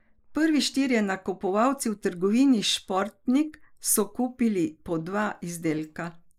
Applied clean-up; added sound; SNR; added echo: neural mask model Resemble Enhance denoiser.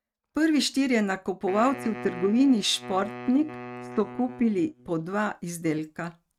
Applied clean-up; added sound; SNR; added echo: neural mask model RNNoise.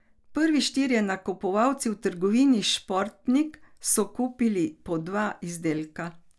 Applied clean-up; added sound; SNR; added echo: none; none; none; none.